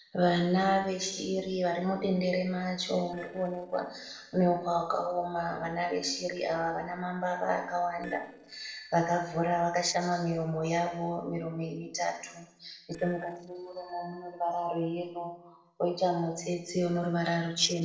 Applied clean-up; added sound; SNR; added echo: neural separator model SepFormer DNS4.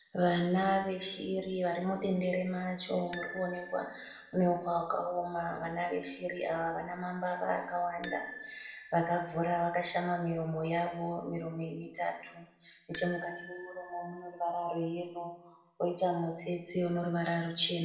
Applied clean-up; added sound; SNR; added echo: none; Bicycle bell; 1 dB; reverberation time 0.8 s.